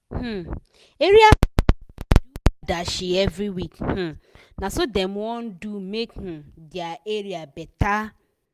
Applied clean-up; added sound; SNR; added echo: none; none; none; none.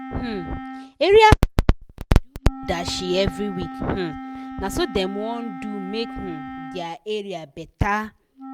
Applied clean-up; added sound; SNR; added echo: none; Wind instrument, woodwind instrument; 13 dB; none.